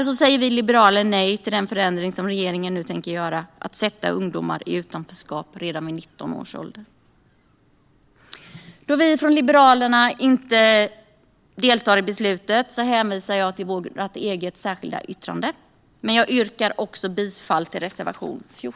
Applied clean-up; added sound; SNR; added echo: none; none; none; none.